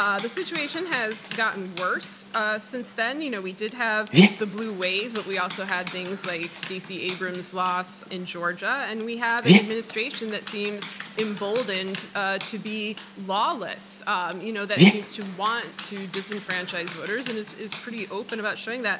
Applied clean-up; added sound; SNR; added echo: none; Dog; 0 dB; none.